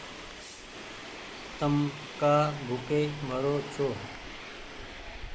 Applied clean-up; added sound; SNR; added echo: none; Subway, metro, underground; 10 dB; none.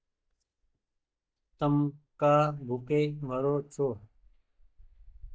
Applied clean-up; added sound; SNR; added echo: neural mask model DeepFilterNet 3.